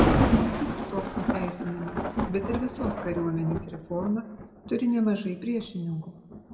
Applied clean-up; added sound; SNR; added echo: none; Thunder; 0 dB; reverberation time 0.8 s.